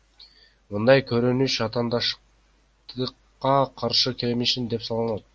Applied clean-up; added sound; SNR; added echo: none; none; none; none.